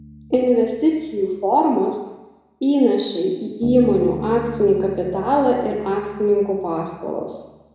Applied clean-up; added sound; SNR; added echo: none; Bass guitar; 16 dB; reverberation time 1.0 s.